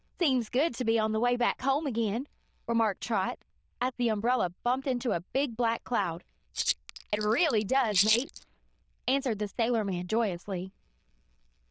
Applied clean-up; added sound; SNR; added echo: neural diffusion model UNIVERSE++.